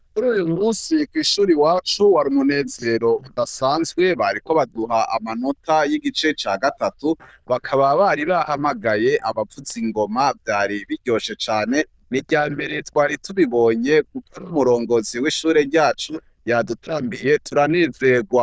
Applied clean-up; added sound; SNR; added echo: neural diffusion model UNIVERSE++.